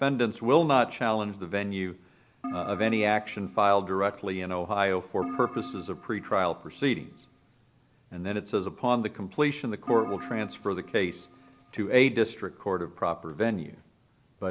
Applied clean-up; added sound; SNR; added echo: none; Keyboard (musical); 14 dB; none.